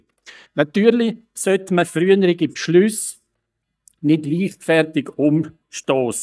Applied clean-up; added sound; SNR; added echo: neural mask model DeepFilterNet 3.